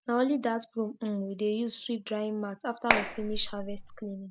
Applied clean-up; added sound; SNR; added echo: none; Clapping; 0 dB; none.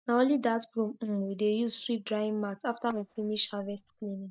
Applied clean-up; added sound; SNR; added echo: neural mask model DeepFilterNet 3.